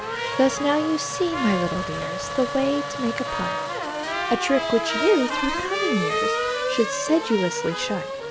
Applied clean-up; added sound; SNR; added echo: none; Trumpet + Race car, auto racing / Accelerating, revving, vroom; 2 dB; none.